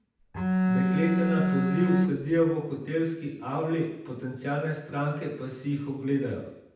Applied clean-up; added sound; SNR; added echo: none; Bowed string instrument; -4 dB; reverberation time 0.8 s.